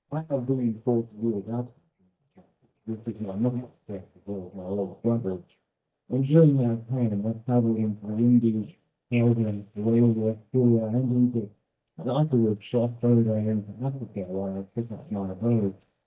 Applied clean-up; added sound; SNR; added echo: neural mask model DeepFilterNet 3.